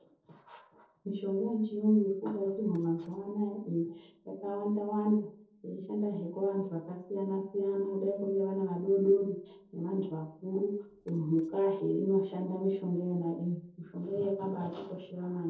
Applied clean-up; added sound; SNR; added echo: neural separator model SepFormer DNS4.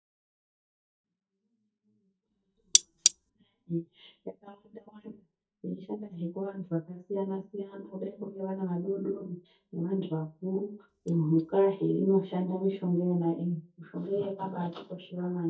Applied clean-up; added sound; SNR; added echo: neural mask model DeepFilterNet 3.